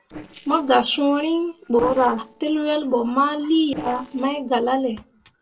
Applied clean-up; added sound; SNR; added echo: neural separator model SepFormer DNS4.